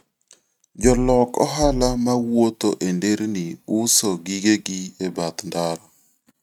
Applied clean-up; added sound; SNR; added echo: neural mask model RNNoise.